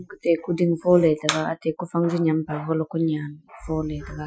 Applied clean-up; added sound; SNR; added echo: classical method Wiener filter.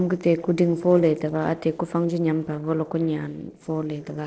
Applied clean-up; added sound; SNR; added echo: neural separator model SepFormer DNS4.